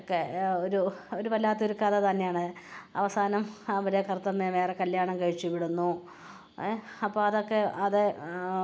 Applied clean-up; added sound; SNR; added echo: none; none; none; none.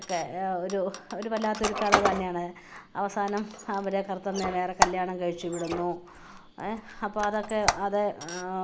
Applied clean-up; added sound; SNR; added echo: none; Squeak; 3 dB; none.